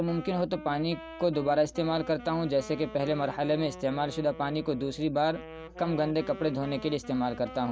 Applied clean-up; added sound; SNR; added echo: none; Wind instrument, woodwind instrument; 15 dB; none.